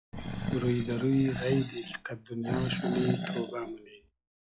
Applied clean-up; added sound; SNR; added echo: classical method log-MMSE.